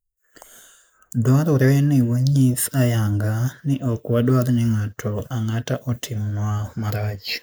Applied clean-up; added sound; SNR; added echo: neural mask model Resemble Enhance denoiser.